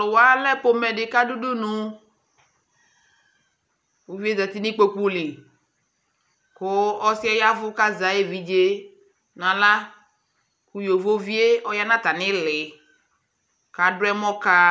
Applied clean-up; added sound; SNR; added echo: none; none; none; none.